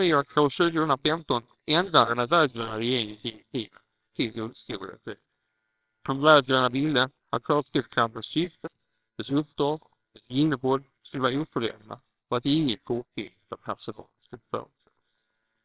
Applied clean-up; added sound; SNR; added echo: neural separator model SepFormer WHAMR!.